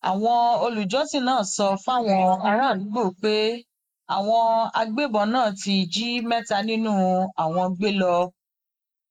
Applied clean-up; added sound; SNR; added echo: neural mask model Resemble Enhance denoiser.